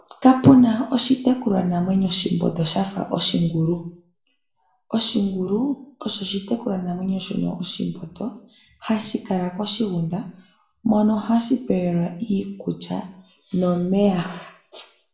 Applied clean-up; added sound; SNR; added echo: none; none; none; reverberation time 0.5 s.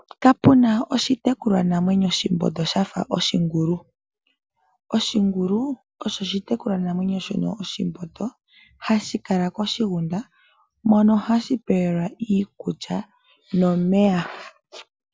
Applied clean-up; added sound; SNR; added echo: none; none; none; none.